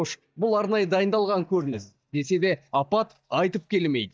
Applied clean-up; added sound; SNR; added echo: neural mask model DeepFilterNet 3.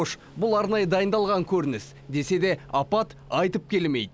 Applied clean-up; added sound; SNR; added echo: none; none; none; none.